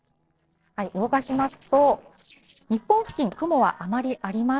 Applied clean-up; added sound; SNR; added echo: neural separator model SepFormer DNS4.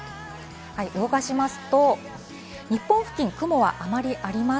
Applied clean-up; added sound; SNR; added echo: none; none; none; none.